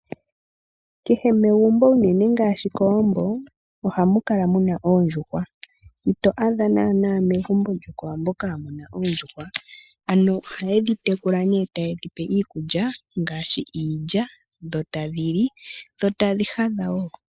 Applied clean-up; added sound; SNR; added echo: neural mask model Resemble Enhance denoiser.